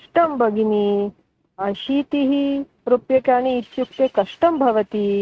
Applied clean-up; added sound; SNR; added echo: neural mask model RNNoise.